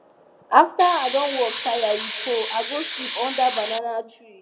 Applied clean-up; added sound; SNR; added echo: none; Hiss; -2 dB; none.